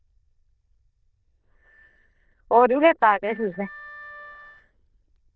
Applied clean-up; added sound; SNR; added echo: neural diffusion model UNIVERSE++.